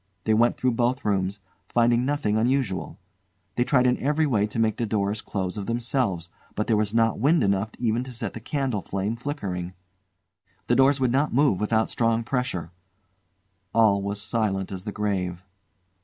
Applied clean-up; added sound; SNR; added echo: none; none; none; none.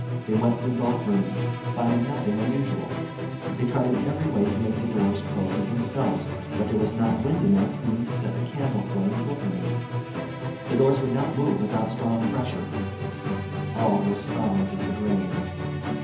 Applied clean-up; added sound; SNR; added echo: none; Musical instrument; 3 dB; reverberation time 0.7 s.